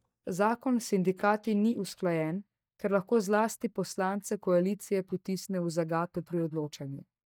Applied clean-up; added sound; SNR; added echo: neural mask model DeepFilterNet 3.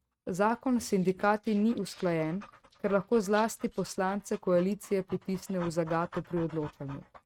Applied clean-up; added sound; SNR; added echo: neural mask model RNNoise.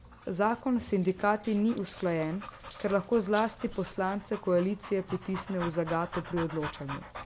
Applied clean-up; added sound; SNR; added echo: none; Dog; 14 dB; none.